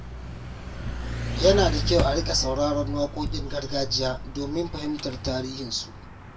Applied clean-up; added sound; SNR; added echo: none; Mechanisms / Bicycle; 4 dB; reverberation time 0.2 s.